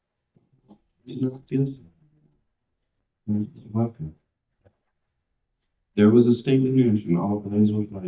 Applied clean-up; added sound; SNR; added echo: neural mask model DeepFilterNet 3.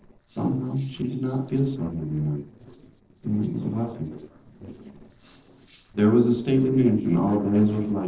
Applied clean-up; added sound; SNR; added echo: neural separator model SepFormer DNS4.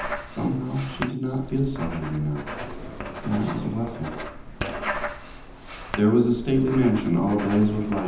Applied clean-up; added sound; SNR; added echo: none; Writing; 9 dB; reverberation time 0.8 s.